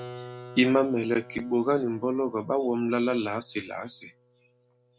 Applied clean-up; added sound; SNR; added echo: none; Keyboard (musical); 19 dB; none.